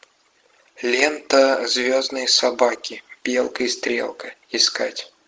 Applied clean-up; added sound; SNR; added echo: none; none; none; none.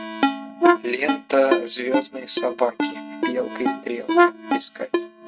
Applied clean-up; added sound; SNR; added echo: neural mask model RNNoise.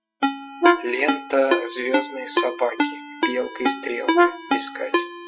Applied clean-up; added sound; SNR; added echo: classical method Wiener filter.